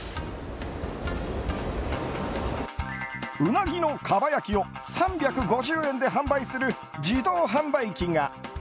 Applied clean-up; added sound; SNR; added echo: none; none; none; none.